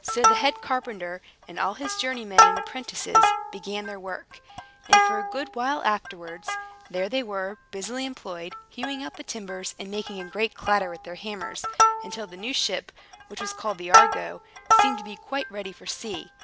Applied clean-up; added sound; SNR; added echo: none; Plucked string instrument; -4 dB; none.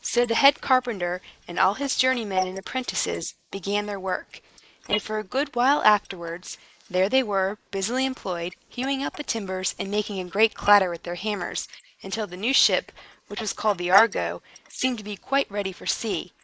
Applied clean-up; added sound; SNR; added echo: neural mask model Resemble Enhance denoiser.